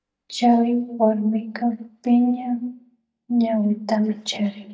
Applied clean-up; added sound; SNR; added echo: neural mask model DeepFilterNet 3.